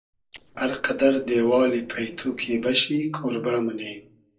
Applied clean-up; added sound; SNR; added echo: neural separator model SepFormer DNS4.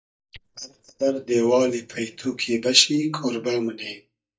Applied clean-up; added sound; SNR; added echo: neural mask model DeepFilterNet 3.